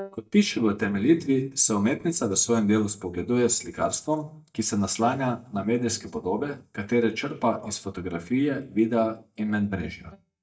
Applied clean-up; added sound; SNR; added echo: neural mask model DeepFilterNet 3.